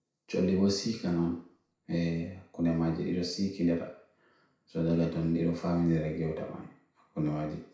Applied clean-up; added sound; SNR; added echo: none; none; none; reverberation time 0.6 s.